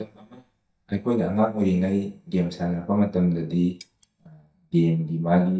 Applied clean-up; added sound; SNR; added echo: neural mask model DeepFilterNet 3.